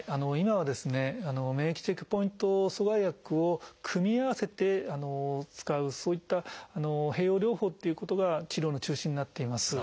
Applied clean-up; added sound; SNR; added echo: none; none; none; none.